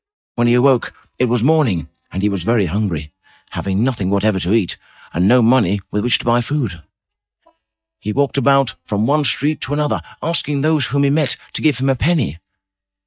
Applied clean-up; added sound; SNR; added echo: neural mask model DeepFilterNet 3.